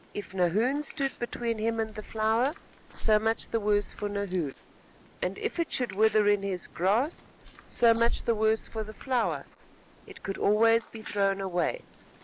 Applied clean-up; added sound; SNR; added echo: neural mask model Resemble Enhance denoiser.